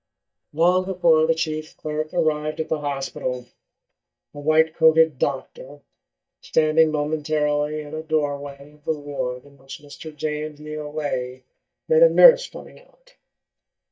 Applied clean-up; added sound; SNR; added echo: neural mask model DeepFilterNet 3.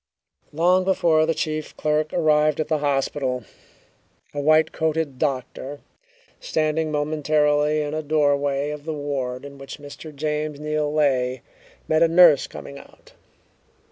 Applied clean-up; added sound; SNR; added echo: none; none; none; none.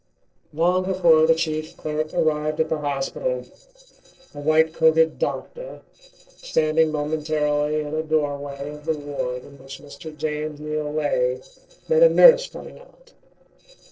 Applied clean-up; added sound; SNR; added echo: neural separator model SepFormer DNS4.